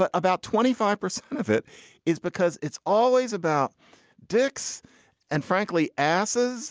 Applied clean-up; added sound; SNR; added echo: none; none; none; none.